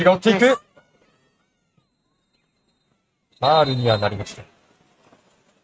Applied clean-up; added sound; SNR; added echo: neural mask model RNNoise.